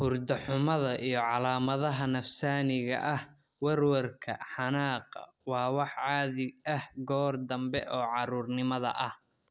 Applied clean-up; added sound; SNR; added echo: none; none; none; none.